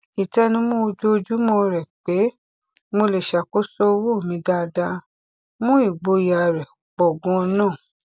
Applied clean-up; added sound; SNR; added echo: none; none; none; none.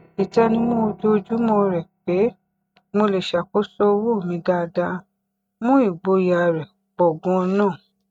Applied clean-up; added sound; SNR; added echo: neural mask model RNNoise.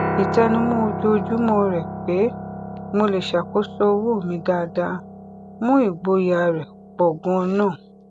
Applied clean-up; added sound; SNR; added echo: none; Piano; 9 dB; none.